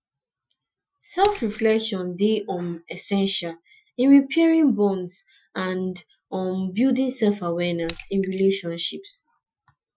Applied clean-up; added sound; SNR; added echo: classical method Wiener filter.